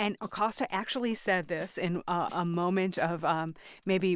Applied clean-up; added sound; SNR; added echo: neural mask model Resemble Enhance denoiser.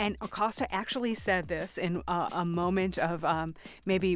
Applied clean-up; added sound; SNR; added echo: none; Drum kit; 19 dB; none.